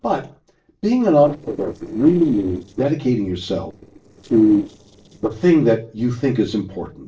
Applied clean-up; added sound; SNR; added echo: neural separator model SepFormer DNS4.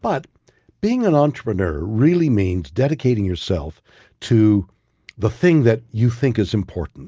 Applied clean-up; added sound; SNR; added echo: none; none; none; none.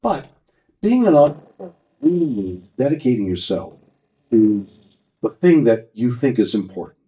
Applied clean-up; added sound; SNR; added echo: neural mask model DeepFilterNet 3.